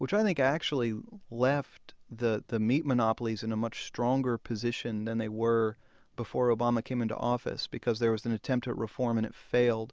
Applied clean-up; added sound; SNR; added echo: none; none; none; none.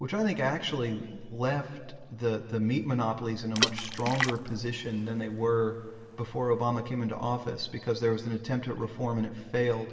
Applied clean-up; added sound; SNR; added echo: none; Water / Splash, splatter; 6 dB; reverberation time 2.4 s.